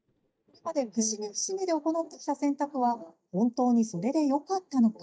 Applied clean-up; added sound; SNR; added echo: neural mask model DeepFilterNet 3.